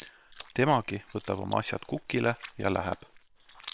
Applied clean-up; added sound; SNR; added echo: neural separator model SepFormer WHAM!.